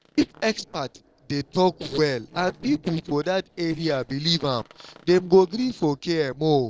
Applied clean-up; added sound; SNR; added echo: neural separator model SepFormer DNS4.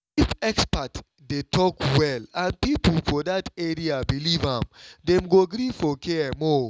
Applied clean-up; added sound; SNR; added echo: none; none; none; none.